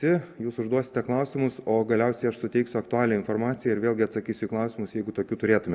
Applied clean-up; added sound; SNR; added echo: none; none; none; none.